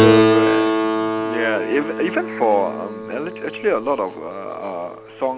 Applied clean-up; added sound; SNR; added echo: none; Keyboard (musical); -2 dB; none.